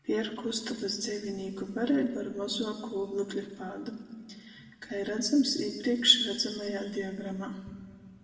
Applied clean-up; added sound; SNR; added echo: none; none; none; reverberation time 1.8 s.